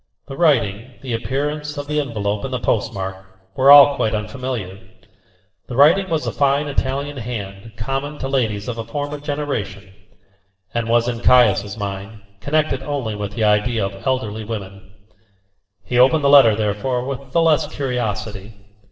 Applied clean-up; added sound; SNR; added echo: neural separator model SepFormer DNS4.